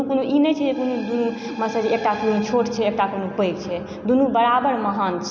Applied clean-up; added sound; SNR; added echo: none; none; none; none.